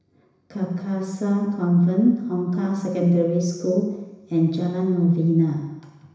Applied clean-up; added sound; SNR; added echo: none; none; none; reverberation time 1.0 s.